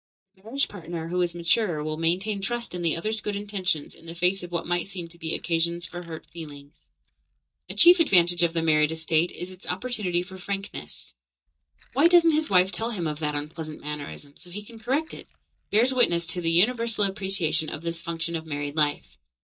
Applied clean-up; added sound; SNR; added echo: neural mask model DeepFilterNet 3.